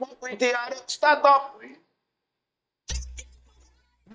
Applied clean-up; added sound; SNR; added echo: neural mask model DeepFilterNet 3.